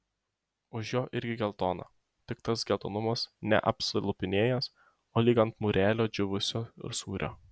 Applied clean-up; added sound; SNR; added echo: none; none; none; none.